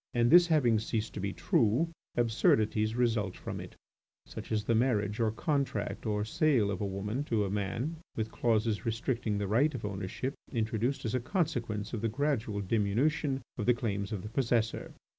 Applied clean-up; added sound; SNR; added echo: none; none; none; none.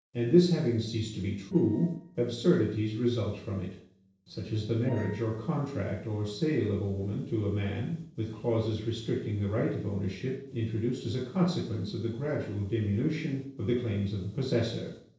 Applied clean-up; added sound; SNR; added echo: neural separator model SepFormer DNS4.